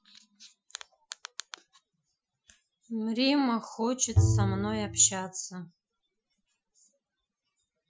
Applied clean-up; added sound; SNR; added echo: classical method Wiener filter.